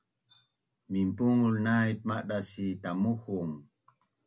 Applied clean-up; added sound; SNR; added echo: none; none; none; none.